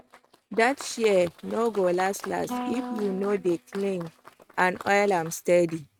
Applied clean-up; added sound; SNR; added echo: neural mask model RNNoise.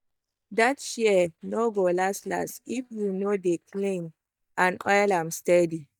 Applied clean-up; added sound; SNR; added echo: neural mask model DeepFilterNet 3.